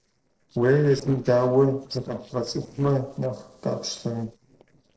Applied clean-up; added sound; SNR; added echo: neural separator model SepFormer DNS4.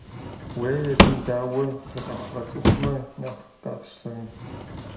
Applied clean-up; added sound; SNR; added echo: none; Drawer open or close / Wood; -4 dB; reverberation time 0.6 s.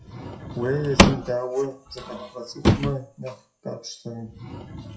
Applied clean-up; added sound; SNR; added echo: classical method WPE with log-MMSE.